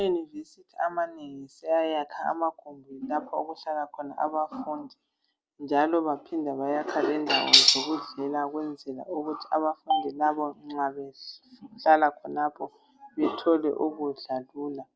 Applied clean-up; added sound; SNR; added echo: none; none; none; none.